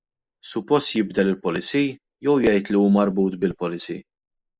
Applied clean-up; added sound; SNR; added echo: neural mask model Resemble Enhance denoiser.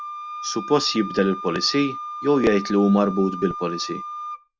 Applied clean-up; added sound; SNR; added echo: none; Wind instrument, woodwind instrument; 10 dB; none.